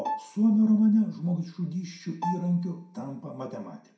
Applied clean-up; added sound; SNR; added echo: none; Bowed string instrument; 12 dB; reverberation time 0.5 s.